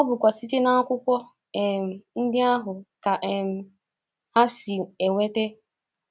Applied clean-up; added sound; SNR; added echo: none; none; none; none.